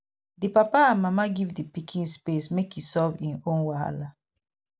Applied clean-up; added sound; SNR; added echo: none; none; none; none.